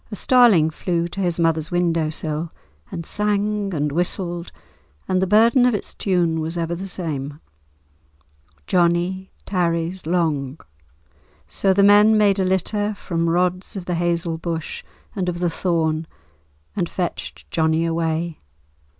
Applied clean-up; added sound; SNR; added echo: none; none; none; none.